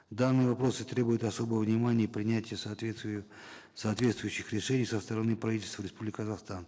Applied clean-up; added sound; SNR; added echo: neural separator model SepFormer DNS4.